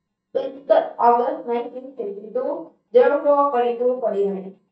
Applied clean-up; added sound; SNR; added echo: neural mask model DeepFilterNet 3.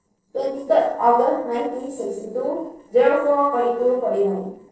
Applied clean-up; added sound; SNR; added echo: neural separator model SepFormer DNS4.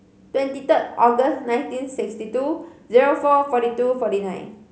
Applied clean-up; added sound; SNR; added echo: none; none; none; none.